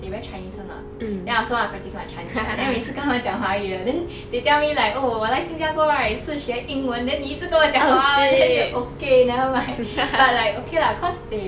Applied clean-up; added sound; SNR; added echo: none; Piano; 17 dB; none.